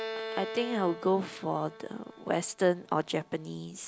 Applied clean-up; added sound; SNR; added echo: none; Bowed string instrument; 11 dB; none.